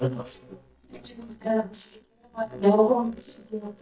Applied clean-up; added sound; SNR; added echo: neural mask model DeepFilterNet 3.